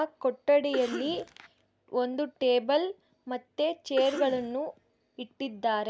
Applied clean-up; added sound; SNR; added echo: none; Cough; 12 dB; none.